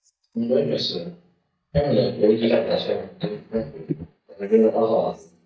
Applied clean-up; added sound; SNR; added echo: neural mask model DeepFilterNet 3.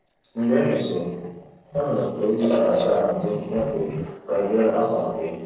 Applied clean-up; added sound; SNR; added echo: neural separator model SepFormer DNS4.